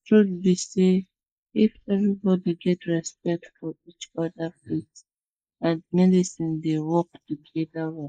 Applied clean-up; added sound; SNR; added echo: neural mask model Resemble Enhance denoiser.